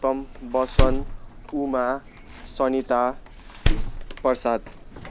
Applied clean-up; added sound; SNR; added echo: none; Door; 0 dB; none.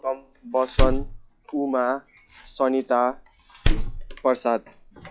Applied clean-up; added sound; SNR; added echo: classical method log-MMSE.